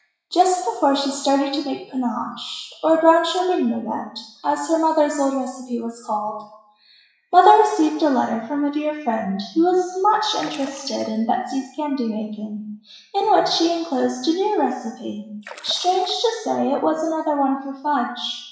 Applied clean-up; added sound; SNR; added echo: classical method WPE with log-MMSE.